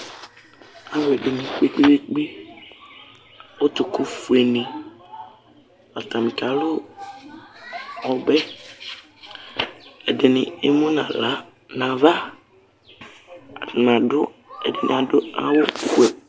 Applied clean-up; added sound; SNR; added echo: none; none; none; none.